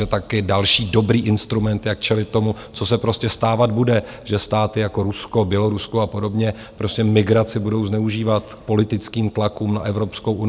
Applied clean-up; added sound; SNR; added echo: none; none; none; none.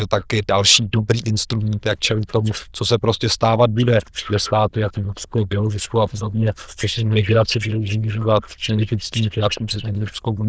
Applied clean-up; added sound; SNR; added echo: neural diffusion model UNIVERSE++.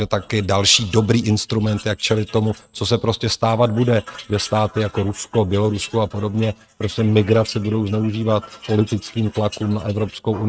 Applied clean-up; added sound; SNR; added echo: neural mask model RNNoise.